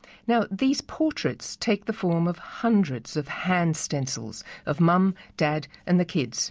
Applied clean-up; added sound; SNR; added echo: none; none; none; none.